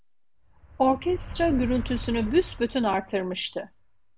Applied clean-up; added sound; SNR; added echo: none; Motor vehicle (road); 11 dB; none.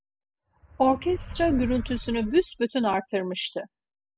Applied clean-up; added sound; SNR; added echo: classical method spectral subtraction.